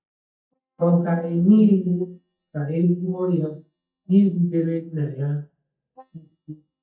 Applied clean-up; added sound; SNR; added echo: neural mask model DeepFilterNet 3.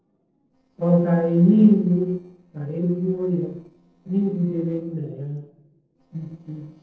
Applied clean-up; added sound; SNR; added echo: neural separator model SepFormer DNS4.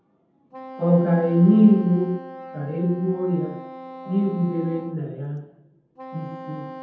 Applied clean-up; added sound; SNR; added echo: none; Wind instrument, woodwind instrument; 16 dB; reverberation time 0.8 s.